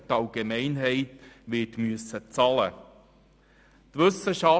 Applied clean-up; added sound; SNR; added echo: none; none; none; none.